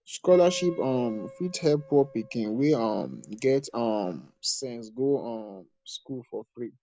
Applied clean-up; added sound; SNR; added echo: none; Piano; 17 dB; none.